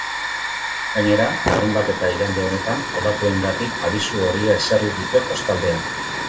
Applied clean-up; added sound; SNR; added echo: none; Hiss / Fire; 3 dB; reverberation time 0.2 s.